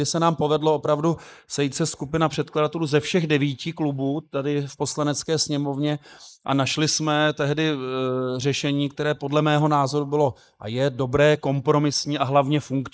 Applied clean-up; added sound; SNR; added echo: neural mask model Resemble Enhance denoiser.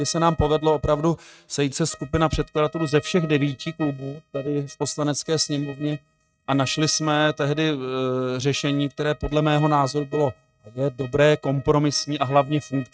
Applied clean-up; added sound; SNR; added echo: neural mask model RNNoise.